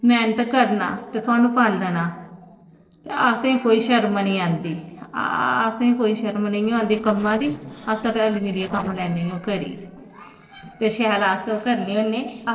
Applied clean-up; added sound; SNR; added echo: neural separator model SepFormer DNS4.